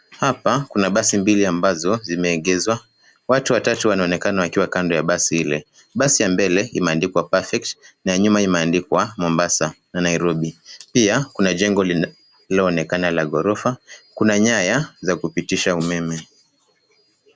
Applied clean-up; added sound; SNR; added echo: none; none; none; none.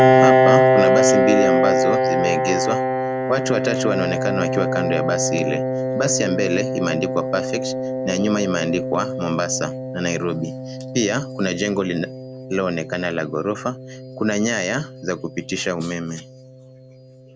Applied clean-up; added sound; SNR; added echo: none; Piano; -3 dB; none.